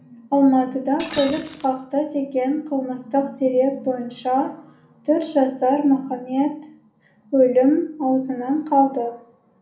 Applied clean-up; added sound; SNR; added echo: none; Shatter; 14 dB; reverberation time 0.6 s.